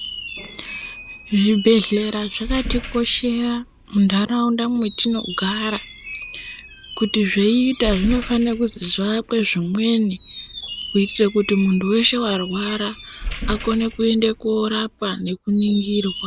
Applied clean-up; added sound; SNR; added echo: none; Squeak; 11 dB; none.